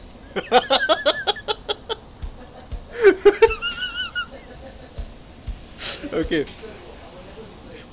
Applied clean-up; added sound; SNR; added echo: none; Bass drum; 14 dB; none.